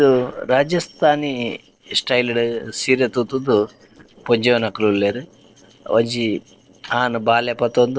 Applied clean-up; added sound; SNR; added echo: neural separator model SepFormer DNS4.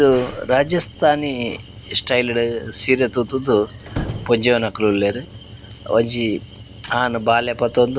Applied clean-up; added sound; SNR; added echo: none; Truck + Squeak / Slam / Wood; 15 dB; none.